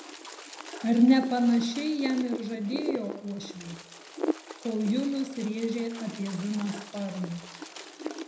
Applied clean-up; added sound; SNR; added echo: none; Wind; 10 dB; reverberation time 0.8 s.